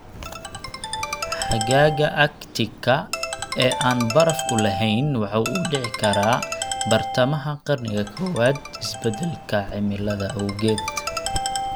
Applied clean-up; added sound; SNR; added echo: none; Ringtone; 6 dB; none.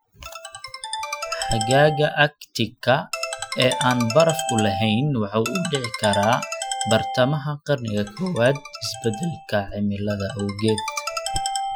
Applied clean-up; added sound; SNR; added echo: classical method Wiener filter.